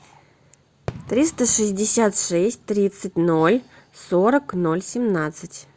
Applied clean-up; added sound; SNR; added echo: none; Fireworks; 20 dB; none.